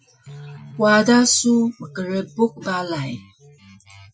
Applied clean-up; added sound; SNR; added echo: classical method Wiener filter.